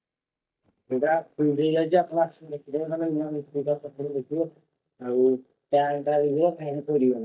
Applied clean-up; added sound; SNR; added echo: neural mask model DeepFilterNet 3.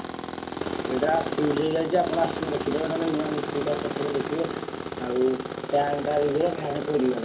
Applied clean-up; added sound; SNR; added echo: none; Tools; 4 dB; reverberation time 0.3 s.